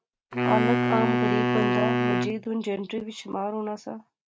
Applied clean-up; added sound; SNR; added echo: neural mask model RNNoise.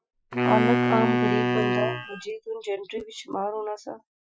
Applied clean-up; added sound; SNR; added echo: classical method Wiener filter.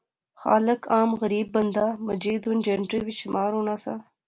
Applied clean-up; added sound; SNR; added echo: none; none; none; none.